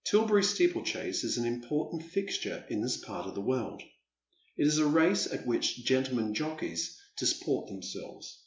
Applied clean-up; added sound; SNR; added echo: none; none; none; none.